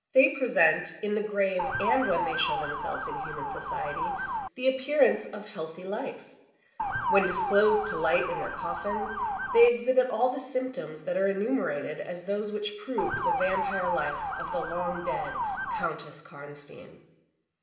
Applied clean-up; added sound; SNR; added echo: none; Motor vehicle (road) / Siren; 2 dB; reverberation time 0.9 s.